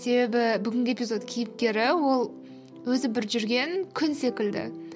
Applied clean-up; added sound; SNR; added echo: none; none; none; none.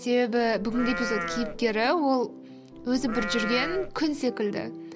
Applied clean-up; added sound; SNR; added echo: none; Livestock, farm animals, working animals; 7 dB; none.